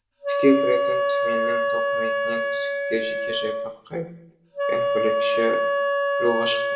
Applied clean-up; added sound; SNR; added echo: none; Wind instrument, woodwind instrument; -4 dB; reverberation time 0.7 s.